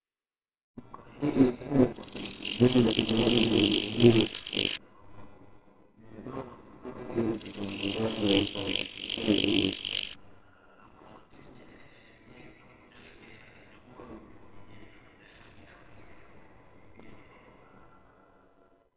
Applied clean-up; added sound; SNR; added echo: neural separator model SepFormer WHAMR!.